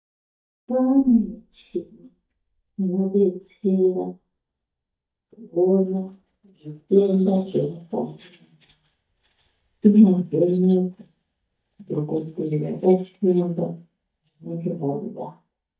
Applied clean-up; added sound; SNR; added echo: neural mask model DeepFilterNet 3.